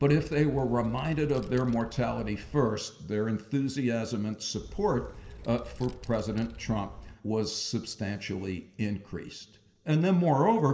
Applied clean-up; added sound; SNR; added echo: none; Wind; 15 dB; reverberation time 1.4 s.